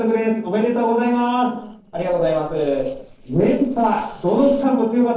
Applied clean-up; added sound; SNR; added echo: neural separator model SepFormer DNS4.